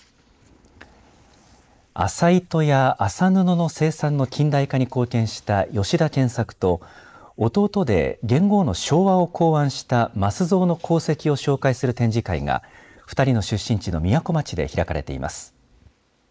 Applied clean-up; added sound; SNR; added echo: neural mask model Resemble Enhance denoiser.